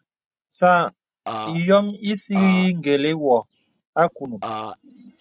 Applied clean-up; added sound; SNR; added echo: neural mask model RNNoise.